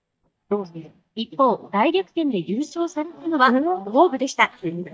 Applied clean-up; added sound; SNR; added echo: neural mask model DeepFilterNet 3.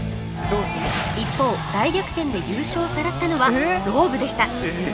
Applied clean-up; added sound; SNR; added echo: none; none; none; none.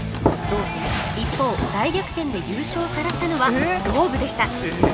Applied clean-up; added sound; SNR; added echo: none; Run; 5 dB; none.